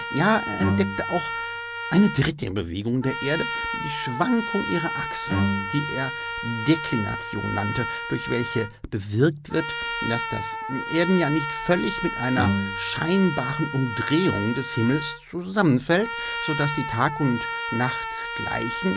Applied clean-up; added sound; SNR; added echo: none; Trumpet + Bowed string instrument; 4 dB; none.